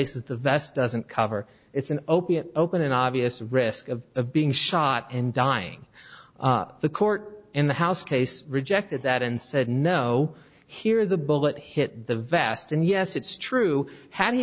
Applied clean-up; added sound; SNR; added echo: none; none; none; none.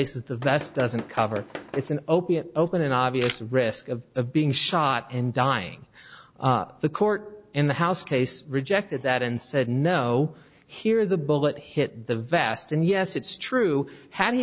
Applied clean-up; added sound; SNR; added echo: none; Tools + Camera; 14 dB; none.